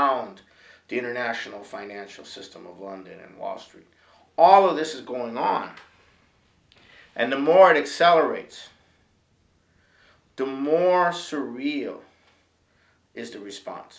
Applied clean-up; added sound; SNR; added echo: none; none; none; none.